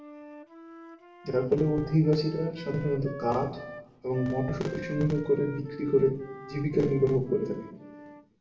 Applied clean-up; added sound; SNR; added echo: none; Wind instrument, woodwind instrument; 15 dB; reverberation time 0.7 s.